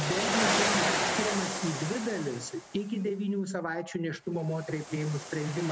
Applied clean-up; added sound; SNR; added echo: none; Waves, surf; 1 dB; none.